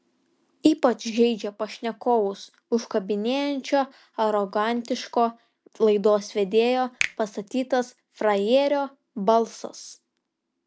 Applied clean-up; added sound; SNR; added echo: none; Finger snapping; 12 dB; none.